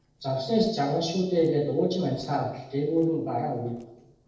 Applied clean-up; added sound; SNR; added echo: neural separator model SepFormer DNS4.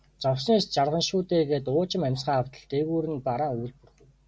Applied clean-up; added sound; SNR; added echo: none; none; none; none.